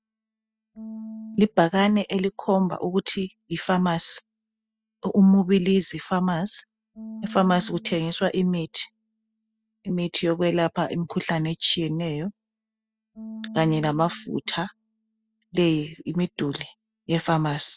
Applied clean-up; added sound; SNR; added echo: classical method spectral subtraction.